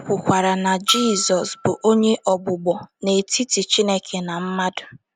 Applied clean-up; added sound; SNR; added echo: none; Bell; 13 dB; none.